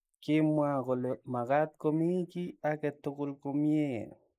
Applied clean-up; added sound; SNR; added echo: neural mask model Resemble Enhance denoiser.